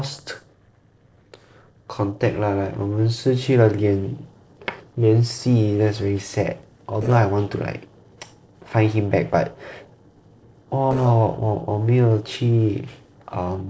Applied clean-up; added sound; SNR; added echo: neural separator model SepFormer DNS4.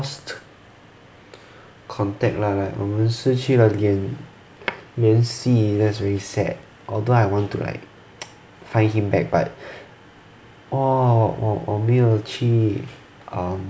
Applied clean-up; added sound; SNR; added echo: none; none; none; none.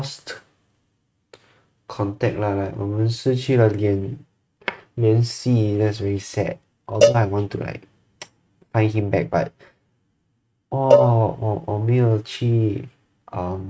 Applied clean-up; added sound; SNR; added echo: neural mask model RNNoise.